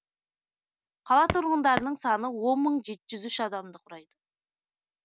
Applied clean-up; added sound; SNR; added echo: none; Walk, footsteps; 4 dB; none.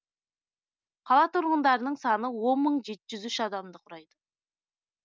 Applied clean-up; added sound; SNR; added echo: none; none; none; none.